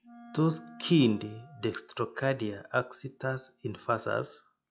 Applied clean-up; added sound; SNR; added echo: classical method log-MMSE.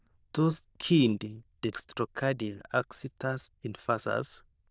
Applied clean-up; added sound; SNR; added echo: neural diffusion model UNIVERSE++.